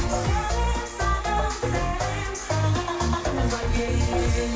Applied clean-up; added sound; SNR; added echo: none; none; none; reverberation time 0.6 s.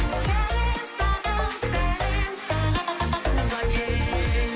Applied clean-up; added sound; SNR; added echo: none; none; none; none.